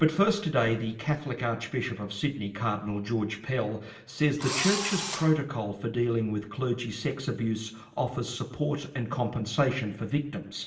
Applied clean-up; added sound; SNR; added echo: none; Engine / Drill; 4 dB; reverberation time 0.8 s.